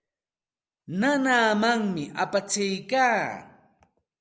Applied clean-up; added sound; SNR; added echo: none; none; none; none.